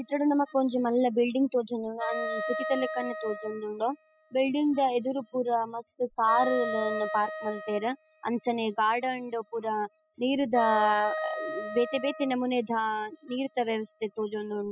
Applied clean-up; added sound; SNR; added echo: classical method spectral subtraction.